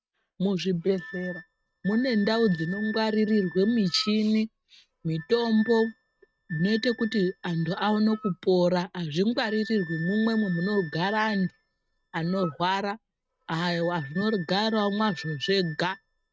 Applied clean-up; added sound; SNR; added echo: neural mask model RNNoise.